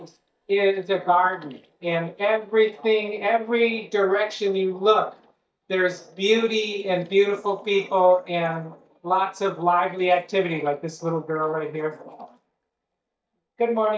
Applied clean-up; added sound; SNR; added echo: neural mask model DeepFilterNet 3.